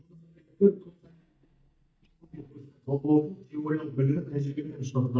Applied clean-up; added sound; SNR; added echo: neural mask model DeepFilterNet 3.